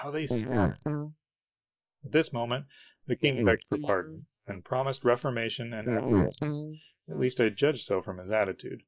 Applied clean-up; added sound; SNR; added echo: neural mask model Resemble Enhance denoiser.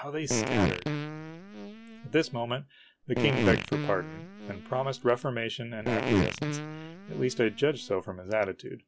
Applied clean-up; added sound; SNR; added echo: none; Fart; 1 dB; none.